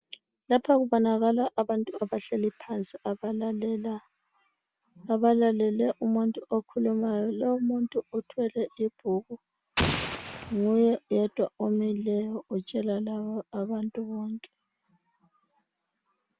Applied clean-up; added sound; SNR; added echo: none; Explosion; 3 dB; none.